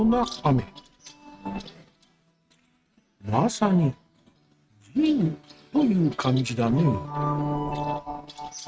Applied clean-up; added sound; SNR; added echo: neural mask model RNNoise.